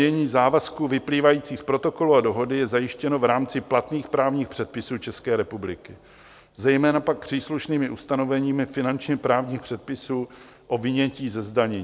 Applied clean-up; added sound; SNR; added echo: none; none; none; none.